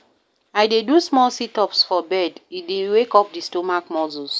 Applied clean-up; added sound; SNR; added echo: none; none; none; none.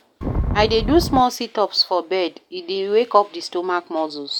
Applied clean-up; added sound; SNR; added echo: none; Wind; 3 dB; none.